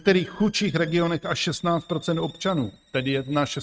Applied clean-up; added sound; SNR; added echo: neural mask model RNNoise.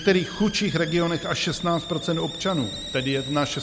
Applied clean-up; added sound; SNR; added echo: none; Hiss; 11 dB; none.